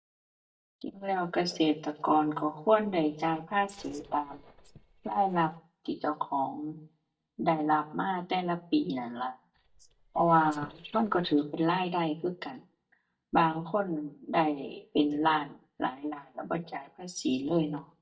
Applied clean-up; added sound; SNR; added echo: neural mask model DeepFilterNet 3.